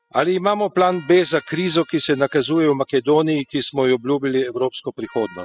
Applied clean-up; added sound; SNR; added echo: classical method spectral subtraction.